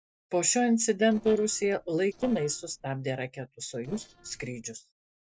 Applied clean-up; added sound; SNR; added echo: neural separator model SepFormer DNS4.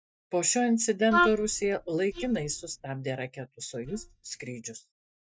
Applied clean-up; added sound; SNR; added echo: neural mask model DeepFilterNet 3.